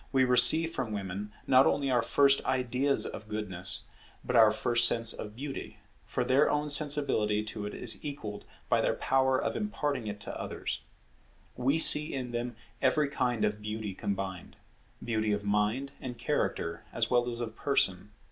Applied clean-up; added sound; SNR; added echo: none; none; none; none.